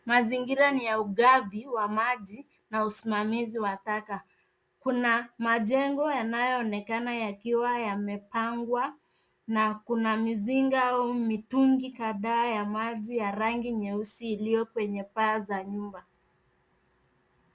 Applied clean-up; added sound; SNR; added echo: none; none; none; none.